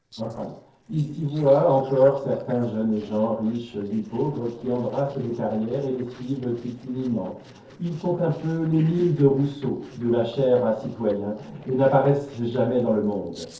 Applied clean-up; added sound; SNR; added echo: neural separator model SepFormer DNS4.